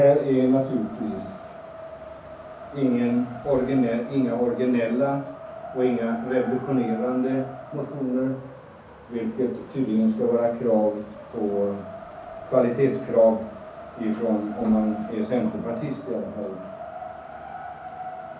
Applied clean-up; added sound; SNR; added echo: none; Wind; 14 dB; reverberation time 0.6 s.